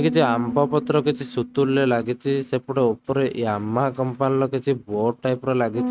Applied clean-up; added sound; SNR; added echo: neural mask model RNNoise.